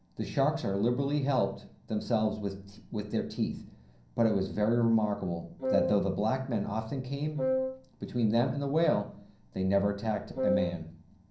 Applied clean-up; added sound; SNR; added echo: none; Wind instrument, woodwind instrument; 1 dB; reverberation time 0.6 s.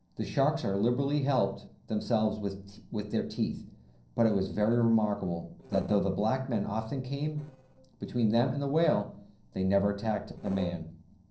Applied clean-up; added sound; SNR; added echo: neural separator model SepFormer DNS4.